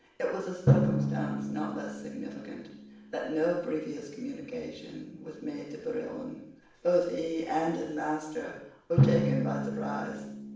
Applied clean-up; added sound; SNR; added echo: none; Drum; 0 dB; reverberation time 0.6 s.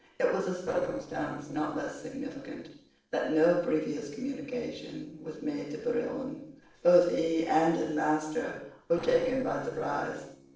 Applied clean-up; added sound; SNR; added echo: neural separator model SepFormer DNS4.